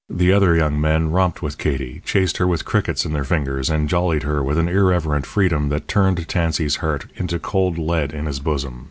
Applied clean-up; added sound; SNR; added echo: none; none; none; none.